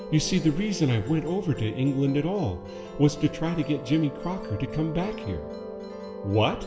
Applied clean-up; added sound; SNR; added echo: none; Musical instrument; 11 dB; reverberation time 1.5 s.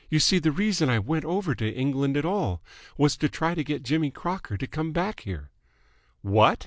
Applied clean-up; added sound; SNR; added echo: none; none; none; none.